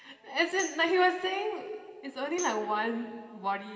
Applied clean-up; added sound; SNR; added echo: none; Tambourine; 16 dB; reverberation time 2.2 s.